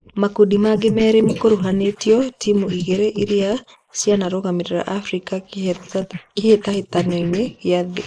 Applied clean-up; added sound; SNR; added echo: neural mask model Resemble Enhance denoiser.